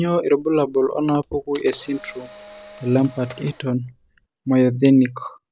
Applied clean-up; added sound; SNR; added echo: none; Camera; 15 dB; none.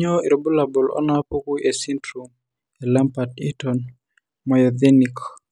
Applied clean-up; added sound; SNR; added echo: none; none; none; none.